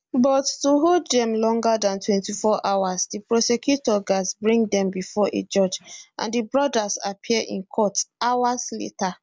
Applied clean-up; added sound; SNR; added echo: none; none; none; none.